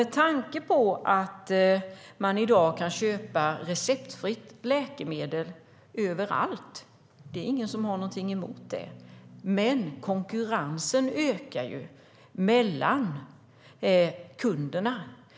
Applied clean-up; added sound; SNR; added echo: none; Electric guitar / Strum; 20 dB; none.